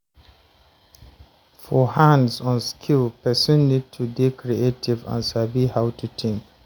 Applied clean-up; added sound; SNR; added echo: none; none; none; none.